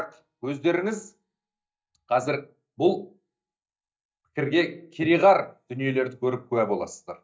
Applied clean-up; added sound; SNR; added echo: neural mask model DeepFilterNet 3.